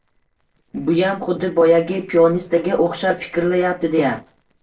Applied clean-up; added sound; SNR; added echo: neural separator model SepFormer DNS4.